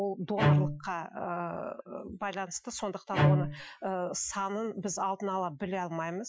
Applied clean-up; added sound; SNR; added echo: classical method Wiener filter.